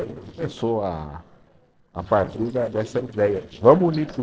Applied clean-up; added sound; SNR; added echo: neural separator model SepFormer DNS4.